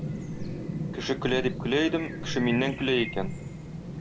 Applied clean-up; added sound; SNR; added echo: none; Chirp, tweet; 5 dB; none.